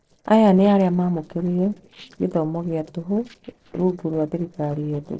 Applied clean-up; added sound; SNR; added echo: neural separator model SepFormer DNS4.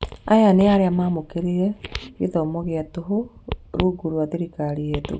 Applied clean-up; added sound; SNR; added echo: none; none; none; none.